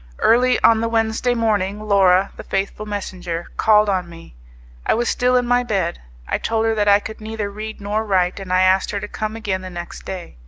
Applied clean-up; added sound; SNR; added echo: none; none; none; none.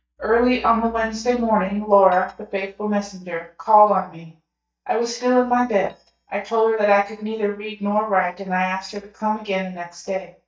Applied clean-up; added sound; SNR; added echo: neural mask model DeepFilterNet 3.